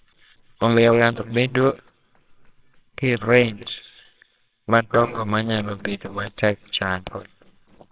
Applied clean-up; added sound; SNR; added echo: neural separator model SepFormer WHAMR!.